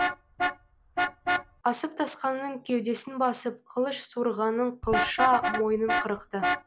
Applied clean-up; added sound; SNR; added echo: none; Vehicle horn, car horn, honking; 3 dB; none.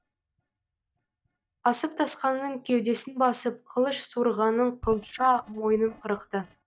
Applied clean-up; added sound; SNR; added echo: neural mask model DeepFilterNet 3.